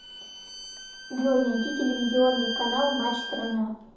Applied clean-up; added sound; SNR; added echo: none; Bowed string instrument; 8 dB; reverberation time 2.6 s.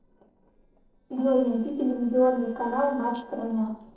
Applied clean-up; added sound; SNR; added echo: neural separator model SepFormer DNS4.